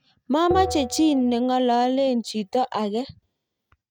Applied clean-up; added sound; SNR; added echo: neural mask model RNNoise.